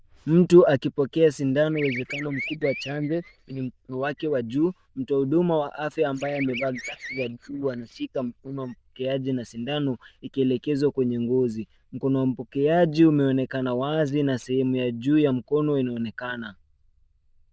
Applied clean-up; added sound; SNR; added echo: neural diffusion model UNIVERSE++.